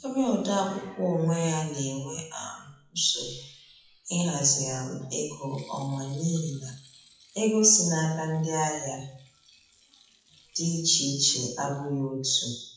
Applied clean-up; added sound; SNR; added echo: classical method WPE with log-MMSE.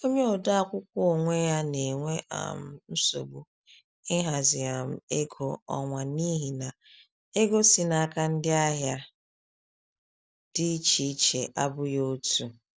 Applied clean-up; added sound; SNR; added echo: none; none; none; none.